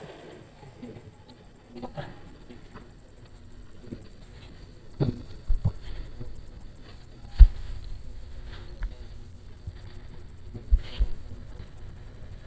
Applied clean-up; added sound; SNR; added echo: neural mask model DeepFilterNet 3.